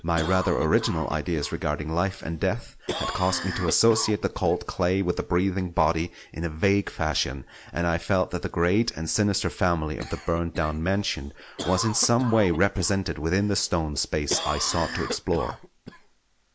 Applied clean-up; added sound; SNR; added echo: none; Cough; 13 dB; none.